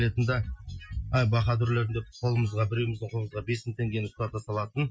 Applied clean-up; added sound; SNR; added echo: classical method Wiener filter.